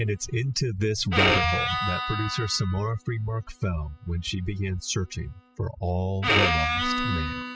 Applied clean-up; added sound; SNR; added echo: classical method spectral subtraction.